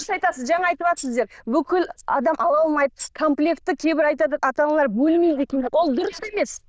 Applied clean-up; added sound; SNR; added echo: neural diffusion model UNIVERSE++.